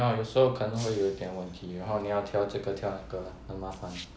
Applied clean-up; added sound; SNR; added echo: none; Shatter; 20 dB; none.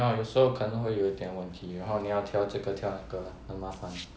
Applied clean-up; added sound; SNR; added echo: none; none; none; none.